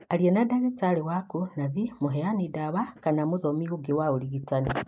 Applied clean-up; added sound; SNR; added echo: neural mask model Resemble Enhance denoiser.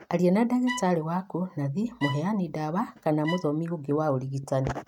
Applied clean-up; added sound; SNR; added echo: neural mask model RNNoise.